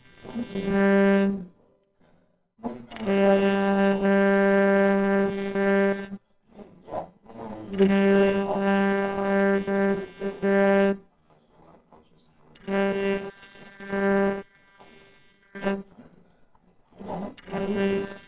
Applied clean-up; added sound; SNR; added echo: neural separator model SepFormer WHAMR!.